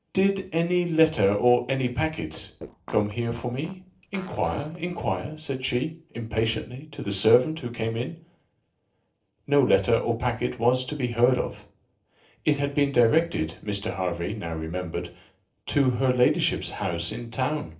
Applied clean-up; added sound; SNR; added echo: neural separator model SepFormer DNS4.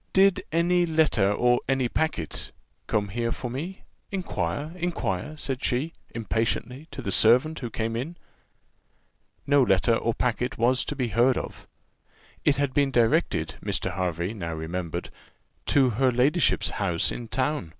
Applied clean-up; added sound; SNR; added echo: none; none; none; none.